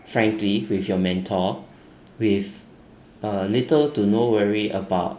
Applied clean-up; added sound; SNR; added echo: none; none; none; none.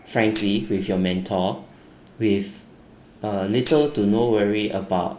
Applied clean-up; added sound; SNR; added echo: none; Tambourine; 19 dB; none.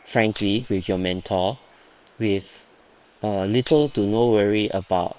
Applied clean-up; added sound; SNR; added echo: neural separator model SepFormer WHAM!.